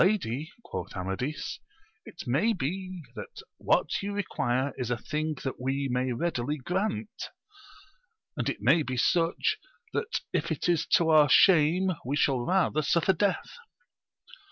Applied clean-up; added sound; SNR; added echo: none; none; none; none.